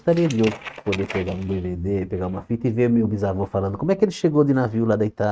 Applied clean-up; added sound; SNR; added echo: neural mask model RNNoise.